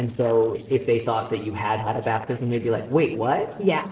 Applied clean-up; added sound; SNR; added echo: neural separator model SepFormer DNS4.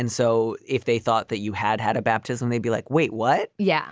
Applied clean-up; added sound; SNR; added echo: none; none; none; none.